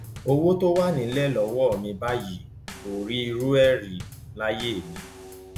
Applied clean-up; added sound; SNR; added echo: none; Bass drum / Snare drum / Drum kit; 15 dB; none.